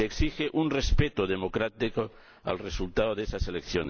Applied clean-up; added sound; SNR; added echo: none; none; none; none.